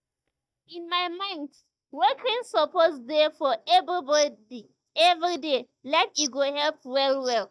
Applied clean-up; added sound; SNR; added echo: neural mask model DeepFilterNet 3.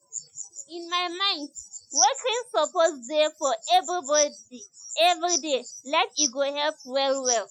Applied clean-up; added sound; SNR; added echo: classical method Wiener filter.